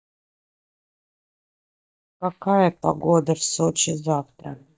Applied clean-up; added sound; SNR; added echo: neural mask model DeepFilterNet 3.